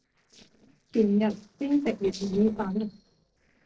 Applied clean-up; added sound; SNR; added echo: neural separator model SepFormer DNS4.